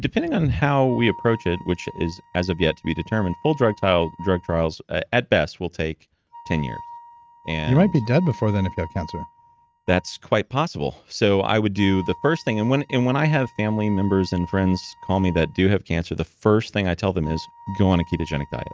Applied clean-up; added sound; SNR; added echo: neural mask model RNNoise.